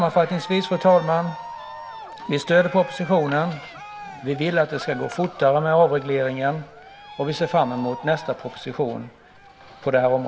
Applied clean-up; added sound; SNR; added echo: none; Cheering; 16 dB; none.